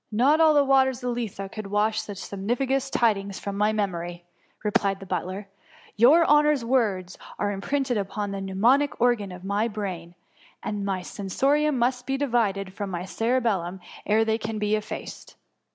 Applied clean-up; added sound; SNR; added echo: none; none; none; none.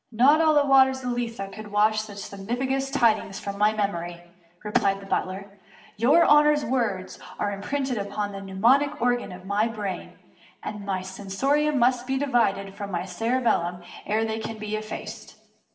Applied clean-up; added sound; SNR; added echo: none; none; none; reverberation time 0.8 s.